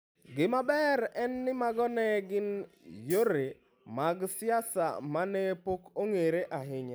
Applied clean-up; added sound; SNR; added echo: none; Hi-hat; 15 dB; none.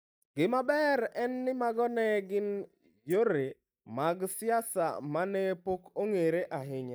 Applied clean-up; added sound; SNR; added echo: neural mask model DeepFilterNet 3.